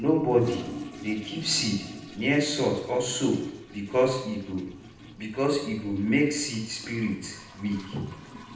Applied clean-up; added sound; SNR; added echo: none; Toilet flush; 15 dB; reverberation time 0.8 s.